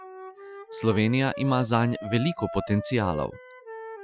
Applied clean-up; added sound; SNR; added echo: classical method Wiener filter.